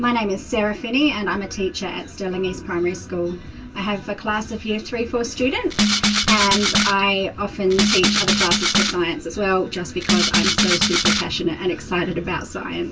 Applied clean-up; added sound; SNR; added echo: none; Rattle (instrument); -4 dB; reverberation time 0.1 s.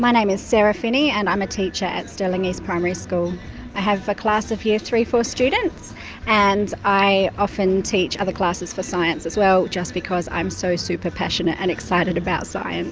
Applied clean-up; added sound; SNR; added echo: none; none; none; none.